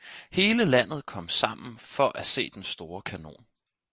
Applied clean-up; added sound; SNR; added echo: none; none; none; none.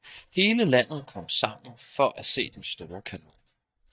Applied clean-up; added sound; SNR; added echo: neural mask model DeepFilterNet 3.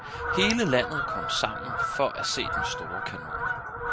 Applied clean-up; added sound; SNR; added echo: none; Fowl; 1 dB; none.